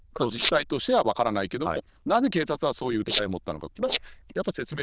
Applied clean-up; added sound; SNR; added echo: neural diffusion model UNIVERSE++.